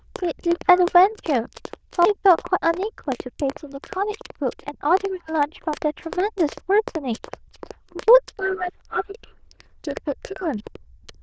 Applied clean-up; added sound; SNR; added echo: neural diffusion model UNIVERSE++.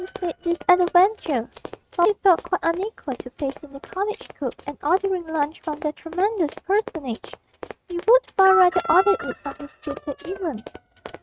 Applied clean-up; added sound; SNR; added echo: neural mask model RNNoise.